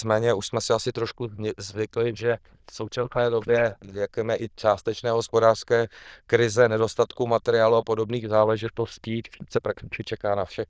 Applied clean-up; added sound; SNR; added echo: neural diffusion model UNIVERSE++.